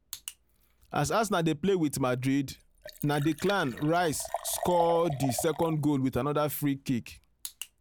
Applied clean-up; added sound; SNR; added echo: none; Liquid; 14 dB; none.